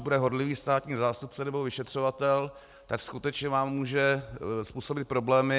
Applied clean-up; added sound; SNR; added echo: none; none; none; none.